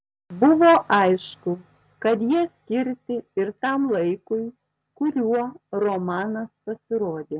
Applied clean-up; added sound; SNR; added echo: none; none; none; none.